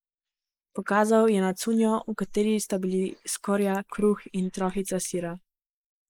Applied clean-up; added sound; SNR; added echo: neural mask model Resemble Enhance denoiser.